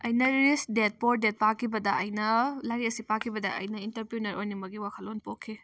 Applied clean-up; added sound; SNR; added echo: neural separator model SepFormer DNS4.